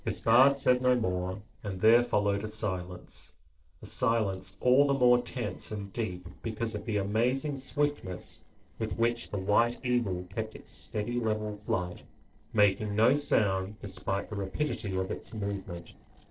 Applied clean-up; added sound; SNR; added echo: neural separator model SepFormer DNS4.